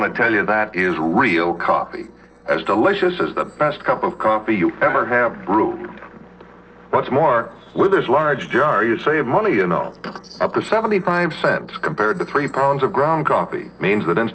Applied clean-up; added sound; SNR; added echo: neural separator model SepFormer DNS4.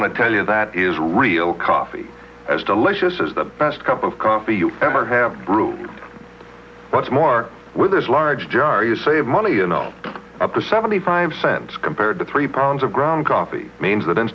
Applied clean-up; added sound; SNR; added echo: none; none; none; none.